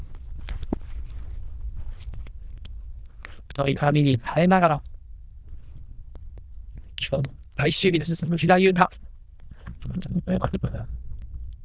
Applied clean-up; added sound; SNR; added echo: neural diffusion model UNIVERSE++.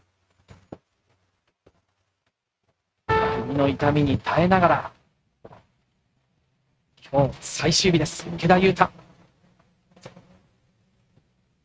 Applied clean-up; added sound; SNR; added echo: neural mask model RNNoise.